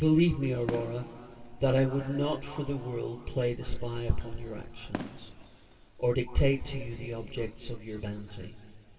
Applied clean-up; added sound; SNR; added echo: none; Fireworks; 18 dB; reverberation time 2.9 s.